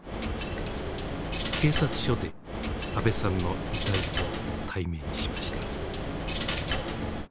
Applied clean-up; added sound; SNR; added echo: none; Coin (dropping); -1 dB; none.